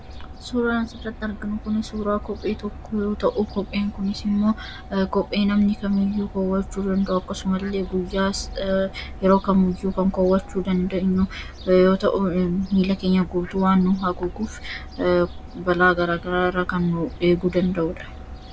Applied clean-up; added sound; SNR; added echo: none; Fowl; 14 dB; none.